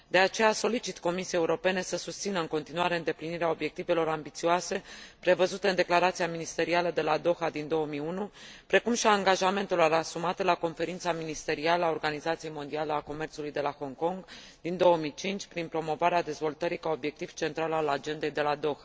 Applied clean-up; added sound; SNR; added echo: none; none; none; none.